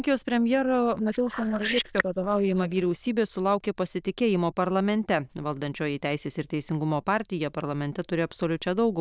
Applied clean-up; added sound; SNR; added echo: neural diffusion model UNIVERSE++.